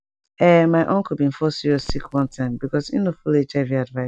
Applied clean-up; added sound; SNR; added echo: none; Crackle; 16 dB; none.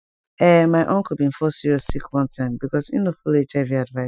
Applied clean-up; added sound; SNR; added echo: classical method spectral subtraction.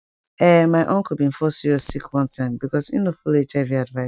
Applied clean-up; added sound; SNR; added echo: neural mask model RNNoise.